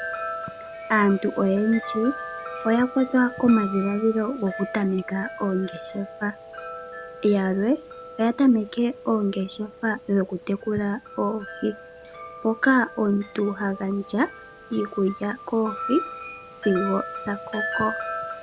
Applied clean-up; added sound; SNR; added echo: none; Wind chime; 11 dB; none.